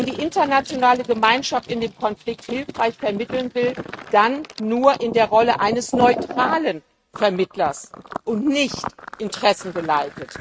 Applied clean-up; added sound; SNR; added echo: neural mask model RNNoise.